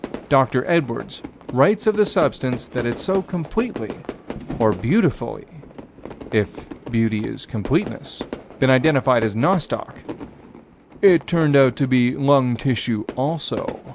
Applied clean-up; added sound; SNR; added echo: none; Fire / Fireworks; 14 dB; none.